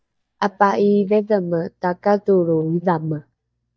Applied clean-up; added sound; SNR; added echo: neural mask model DeepFilterNet 3.